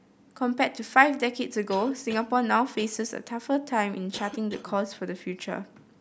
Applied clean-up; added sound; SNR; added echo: none; Cough; 19 dB; none.